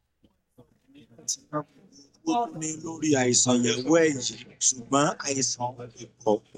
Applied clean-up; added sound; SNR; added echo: neural mask model DeepFilterNet 3.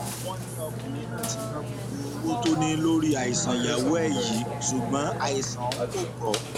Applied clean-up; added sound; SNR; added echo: none; Burping, eructation; 3 dB; none.